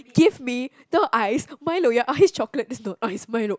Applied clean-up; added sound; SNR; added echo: none; none; none; none.